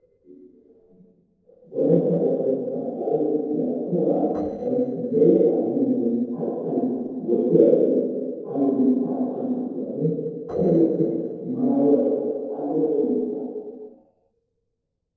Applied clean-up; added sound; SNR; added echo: neural separator model SepFormer DNS4.